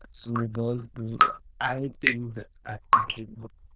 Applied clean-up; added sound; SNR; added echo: neural diffusion model UNIVERSE++.